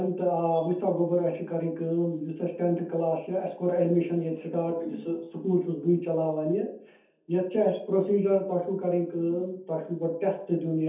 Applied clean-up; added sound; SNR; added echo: none; none; none; reverberation time 0.5 s.